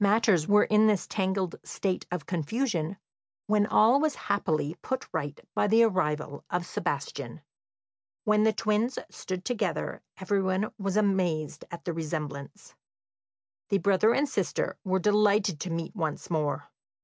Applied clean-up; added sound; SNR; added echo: none; none; none; none.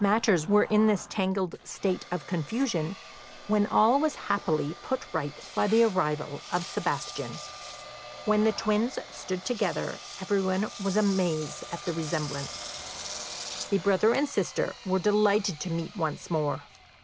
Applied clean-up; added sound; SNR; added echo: none; Engine; 15 dB; none.